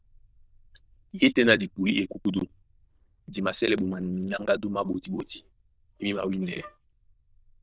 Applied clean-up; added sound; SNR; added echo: neural diffusion model UNIVERSE++.